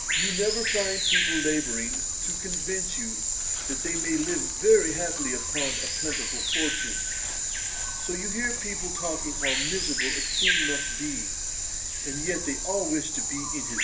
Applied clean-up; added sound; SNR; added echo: none; Bird vocalization, bird call, bird song; -4 dB; reverberation time 0.3 s.